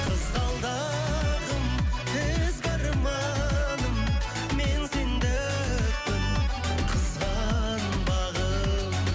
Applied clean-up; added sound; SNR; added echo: none; none; none; none.